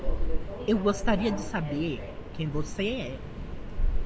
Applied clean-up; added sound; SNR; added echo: none; Subway, metro, underground; -2 dB; none.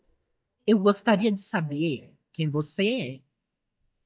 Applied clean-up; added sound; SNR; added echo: neural mask model DeepFilterNet 3.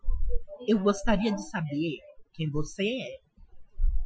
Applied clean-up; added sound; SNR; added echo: classical method Wiener filter.